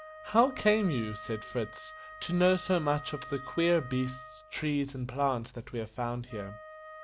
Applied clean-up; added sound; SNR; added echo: none; Wind instrument, woodwind instrument; 16 dB; none.